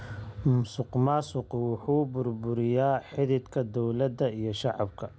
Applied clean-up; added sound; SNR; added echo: none; none; none; none.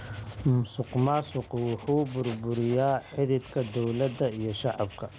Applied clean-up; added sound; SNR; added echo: none; Writing; 19 dB; none.